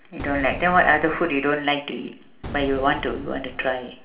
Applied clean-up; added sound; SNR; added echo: none; Boom; 13 dB; reverberation time 0.8 s.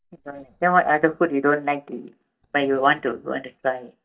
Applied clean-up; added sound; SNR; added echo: neural mask model DeepFilterNet 3.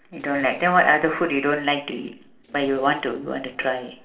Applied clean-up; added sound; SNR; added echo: neural separator model SepFormer DNS4.